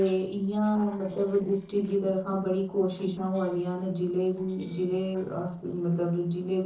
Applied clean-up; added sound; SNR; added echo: neural separator model SepFormer DNS4.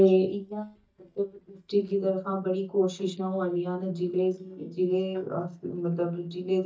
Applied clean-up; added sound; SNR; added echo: neural mask model DeepFilterNet 3.